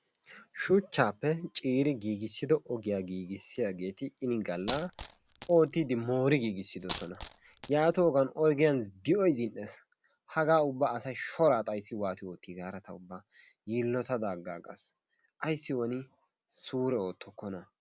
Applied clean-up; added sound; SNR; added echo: none; Coin (dropping); 2 dB; none.